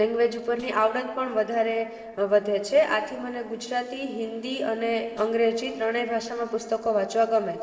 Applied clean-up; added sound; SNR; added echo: neural separator model SepFormer DNS4.